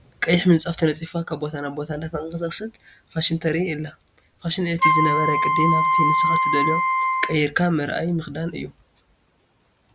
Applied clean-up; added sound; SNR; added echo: none; Wind instrument, woodwind instrument; -3 dB; none.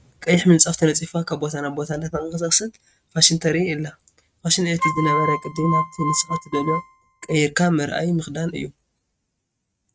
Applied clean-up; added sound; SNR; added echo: neural mask model RNNoise.